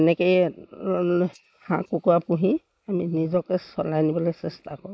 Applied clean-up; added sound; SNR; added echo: neural mask model Resemble Enhance denoiser.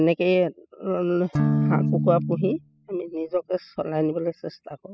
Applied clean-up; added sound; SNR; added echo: classical method spectral subtraction.